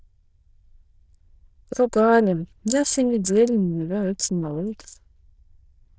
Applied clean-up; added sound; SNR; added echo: neural diffusion model UNIVERSE++.